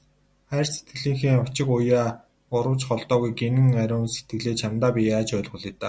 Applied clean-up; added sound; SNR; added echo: none; none; none; none.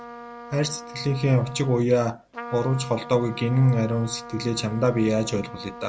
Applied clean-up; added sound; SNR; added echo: none; Trumpet; 15 dB; none.